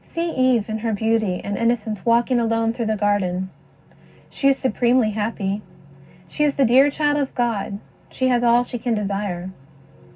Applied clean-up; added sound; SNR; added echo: none; none; none; reverberation time 0.4 s.